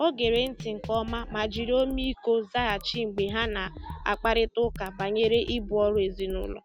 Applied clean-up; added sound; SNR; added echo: none; Drum kit; 11 dB; none.